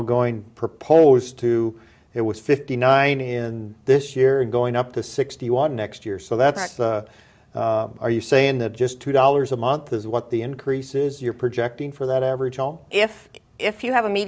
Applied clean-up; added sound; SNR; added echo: none; none; none; none.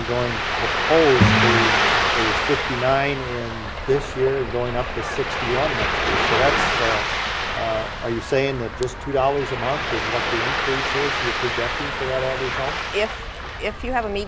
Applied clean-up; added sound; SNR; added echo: none; Bowed string instrument + Ocean; -1 dB; none.